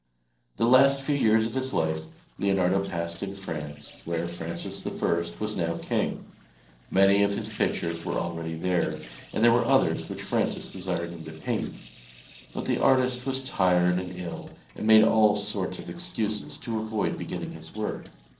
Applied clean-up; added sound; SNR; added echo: neural separator model SepFormer DNS4.